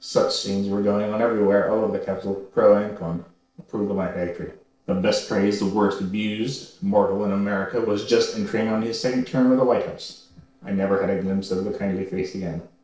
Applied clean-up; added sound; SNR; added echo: neural separator model SepFormer DNS4.